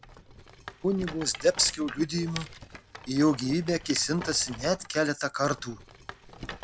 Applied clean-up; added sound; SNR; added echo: none; Rattle; 14 dB; none.